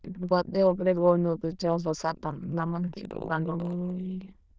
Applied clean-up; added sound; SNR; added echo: neural diffusion model UNIVERSE++.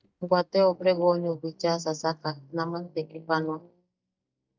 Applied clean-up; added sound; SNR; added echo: neural mask model DeepFilterNet 3.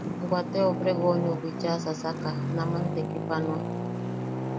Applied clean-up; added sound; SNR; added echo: none; Traffic noise, roadway noise; 1 dB; none.